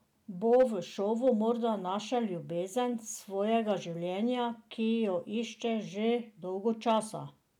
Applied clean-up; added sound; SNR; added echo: none; none; none; none.